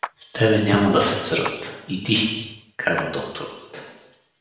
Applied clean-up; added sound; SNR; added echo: none; Clapping; 16 dB; reverberation time 0.9 s.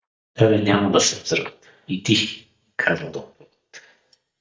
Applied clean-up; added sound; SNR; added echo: neural mask model DeepFilterNet 3.